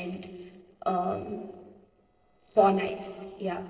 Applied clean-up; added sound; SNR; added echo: neural separator model SepFormer DNS4.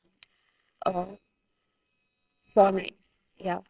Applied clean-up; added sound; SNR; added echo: neural separator model SepFormer WHAMR!.